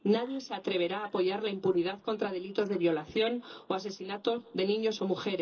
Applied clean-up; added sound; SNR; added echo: neural separator model SepFormer DNS4.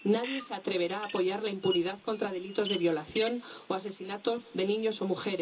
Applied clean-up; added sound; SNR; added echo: none; Bird vocalization, bird call, bird song; 14 dB; reverberation time 0.2 s.